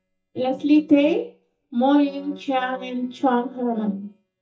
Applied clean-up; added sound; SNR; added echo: neural mask model DeepFilterNet 3.